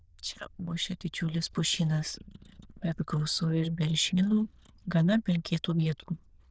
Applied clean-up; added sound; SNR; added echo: neural diffusion model UNIVERSE++.